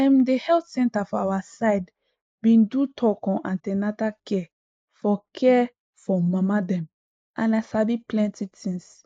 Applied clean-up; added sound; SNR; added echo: neural mask model Resemble Enhance denoiser.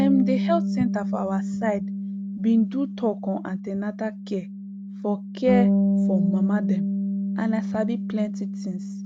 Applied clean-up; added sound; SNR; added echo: none; Bass guitar; -1 dB; none.